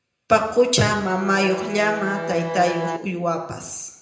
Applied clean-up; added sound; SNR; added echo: none; Bowed string instrument; 10 dB; reverberation time 0.8 s.